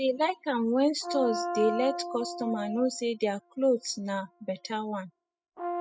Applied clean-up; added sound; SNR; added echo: classical method spectral subtraction.